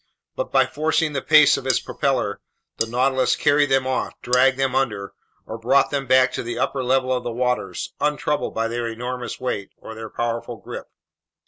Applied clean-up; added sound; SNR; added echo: none; Cutlery, silverware; 10 dB; none.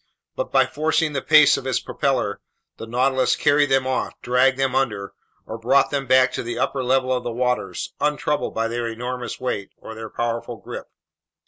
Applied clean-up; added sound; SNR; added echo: none; none; none; none.